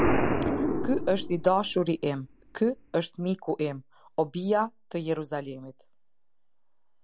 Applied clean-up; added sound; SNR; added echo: none; Explosion; 3 dB; none.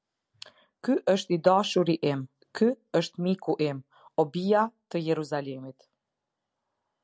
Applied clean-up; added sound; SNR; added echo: none; none; none; none.